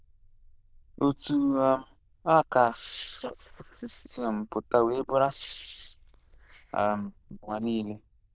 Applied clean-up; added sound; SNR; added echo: neural diffusion model UNIVERSE++.